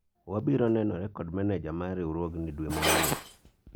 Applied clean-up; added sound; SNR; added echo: none; Glass; 5 dB; none.